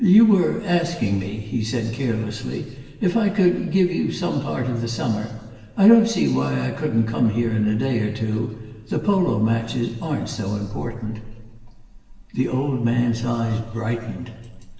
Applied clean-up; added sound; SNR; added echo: none; none; none; reverberation time 1.3 s.